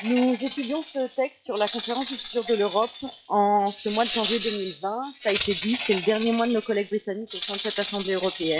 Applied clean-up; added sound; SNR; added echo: classical method log-MMSE.